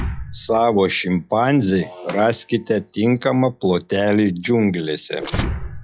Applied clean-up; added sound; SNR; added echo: classical method log-MMSE.